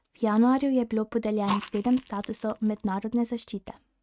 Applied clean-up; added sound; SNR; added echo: neural mask model RNNoise.